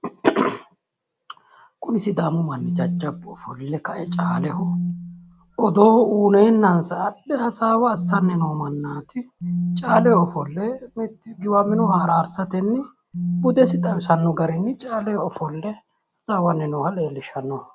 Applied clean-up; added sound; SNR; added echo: none; Telephone; 5 dB; none.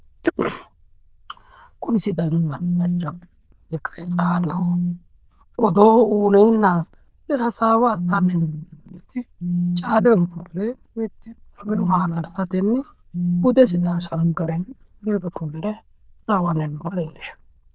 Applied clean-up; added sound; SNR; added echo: neural diffusion model UNIVERSE++.